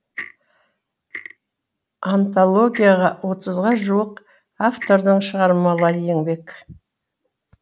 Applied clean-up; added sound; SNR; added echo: none; Clock; 19 dB; none.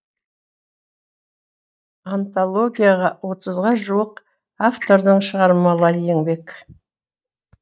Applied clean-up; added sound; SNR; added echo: neural mask model DeepFilterNet 3.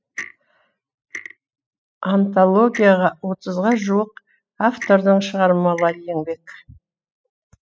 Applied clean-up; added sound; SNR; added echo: classical method spectral subtraction.